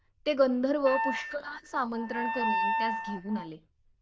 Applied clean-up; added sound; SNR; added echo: neural diffusion model UNIVERSE++.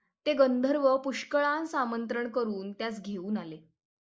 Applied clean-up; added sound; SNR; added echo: neural mask model Resemble Enhance denoiser.